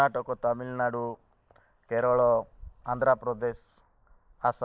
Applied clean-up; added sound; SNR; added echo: neural mask model Resemble Enhance denoiser.